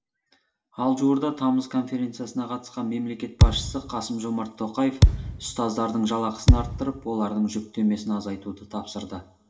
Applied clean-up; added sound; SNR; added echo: none; Thump, thud; -5 dB; reverberation time 0.7 s.